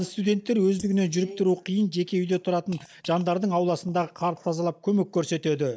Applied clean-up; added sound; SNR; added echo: neural mask model DeepFilterNet 3.